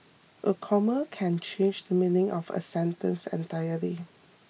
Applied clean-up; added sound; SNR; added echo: none; none; none; none.